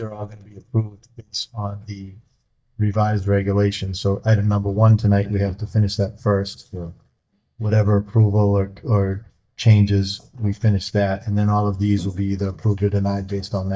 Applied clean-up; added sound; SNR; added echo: neural mask model DeepFilterNet 3.